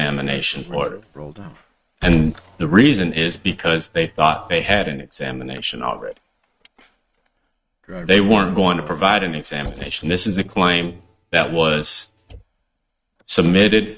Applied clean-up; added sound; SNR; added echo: neural mask model RNNoise.